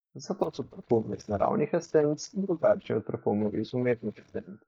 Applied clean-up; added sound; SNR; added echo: neural mask model DeepFilterNet 3.